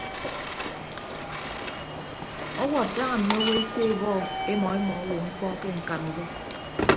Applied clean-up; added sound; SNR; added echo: none; Telephone + Walk, footsteps / Subway, metro, underground; 2 dB; none.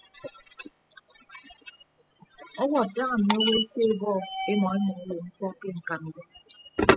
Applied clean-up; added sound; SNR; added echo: classical method spectral subtraction.